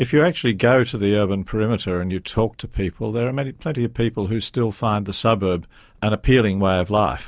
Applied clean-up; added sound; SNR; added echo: none; none; none; none.